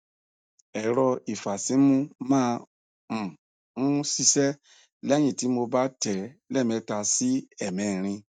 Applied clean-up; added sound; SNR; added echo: neural mask model DeepFilterNet 3.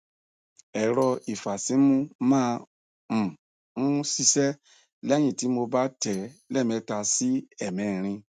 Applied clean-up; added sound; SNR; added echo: neural mask model RNNoise.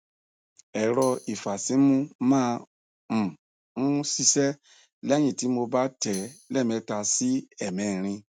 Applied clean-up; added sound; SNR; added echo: none; Tambourine; 18 dB; none.